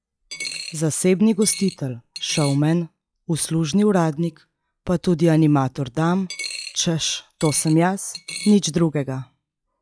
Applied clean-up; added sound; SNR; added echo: classical method log-MMSE.